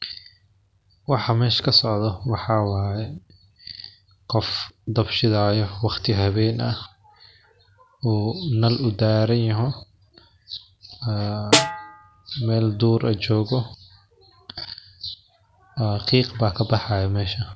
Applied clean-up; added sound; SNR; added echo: none; Snare drum; 1 dB; none.